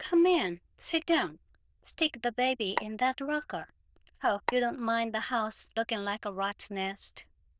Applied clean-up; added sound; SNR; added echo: neural diffusion model UNIVERSE++.